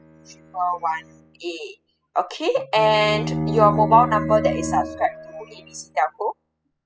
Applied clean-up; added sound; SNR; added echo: classical method spectral subtraction.